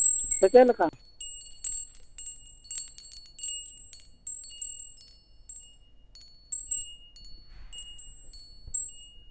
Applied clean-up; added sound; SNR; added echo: none; Chime; 4 dB; none.